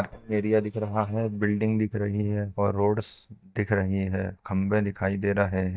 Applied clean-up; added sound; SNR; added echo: neural mask model DeepFilterNet 3.